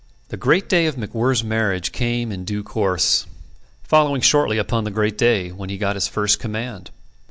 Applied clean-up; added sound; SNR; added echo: none; none; none; none.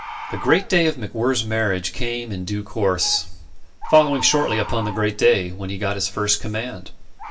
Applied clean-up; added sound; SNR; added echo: none; Bird; 15 dB; reverberation time 0.2 s.